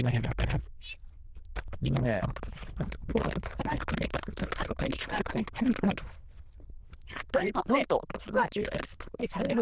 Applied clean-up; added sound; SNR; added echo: neural diffusion model UNIVERSE++.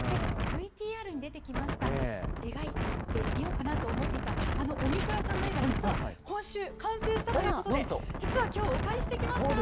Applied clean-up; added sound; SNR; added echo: none; Wind; -2 dB; none.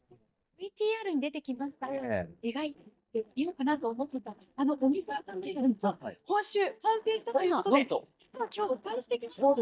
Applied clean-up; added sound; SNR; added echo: neural mask model DeepFilterNet 3.